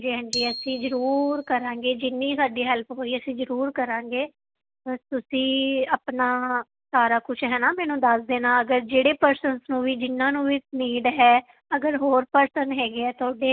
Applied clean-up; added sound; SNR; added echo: none; Glockenspiel; 14 dB; none.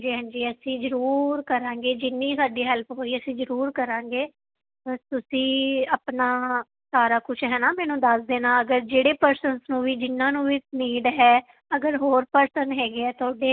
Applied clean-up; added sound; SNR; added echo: none; none; none; none.